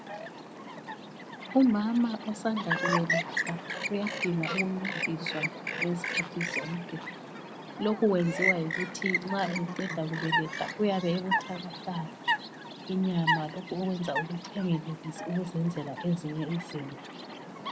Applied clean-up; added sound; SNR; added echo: none; Chirp, tweet; 3 dB; none.